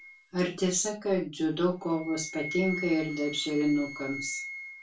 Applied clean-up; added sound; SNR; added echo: none; Wind instrument, woodwind instrument; 12 dB; reverberation time 0.2 s.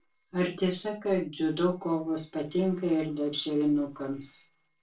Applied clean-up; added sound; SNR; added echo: neural separator model SepFormer DNS4.